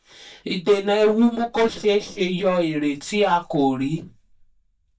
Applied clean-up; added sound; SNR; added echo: neural mask model DeepFilterNet 3.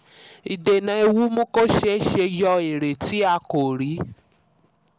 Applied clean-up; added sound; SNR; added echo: none; none; none; none.